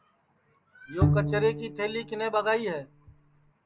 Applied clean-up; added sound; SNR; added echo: none; Bowed string instrument; 0 dB; none.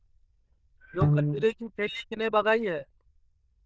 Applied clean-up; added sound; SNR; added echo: neural diffusion model UNIVERSE++.